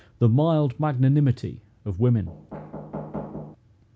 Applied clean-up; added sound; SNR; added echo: none; Knock; 12 dB; none.